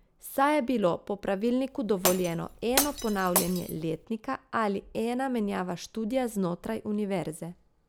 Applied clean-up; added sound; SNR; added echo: none; Glass; 4 dB; none.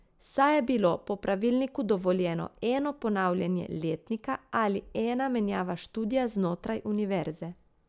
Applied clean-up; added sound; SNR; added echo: none; none; none; none.